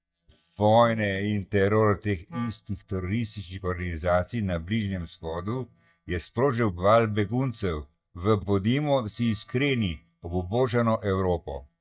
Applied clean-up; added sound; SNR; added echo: neural mask model DeepFilterNet 3.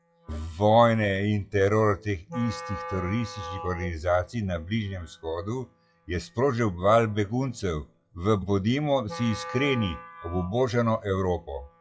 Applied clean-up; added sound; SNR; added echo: classical method WPE with log-MMSE.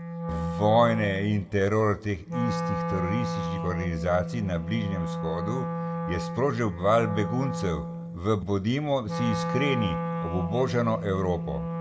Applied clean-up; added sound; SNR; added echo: none; Wind instrument, woodwind instrument; 4 dB; reverberation time 1.1 s.